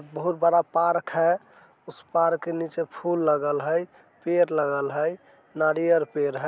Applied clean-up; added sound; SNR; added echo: none; none; none; none.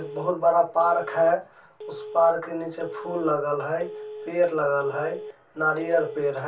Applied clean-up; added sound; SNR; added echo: none; Telephone; 15 dB; reverberation time 0.2 s.